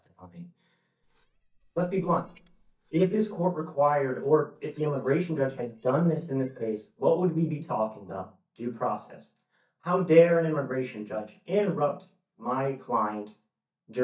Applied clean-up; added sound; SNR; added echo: neural mask model DeepFilterNet 3.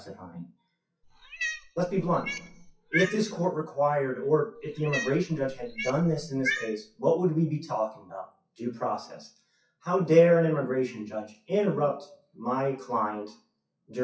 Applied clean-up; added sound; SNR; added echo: classical method WPE with log-MMSE.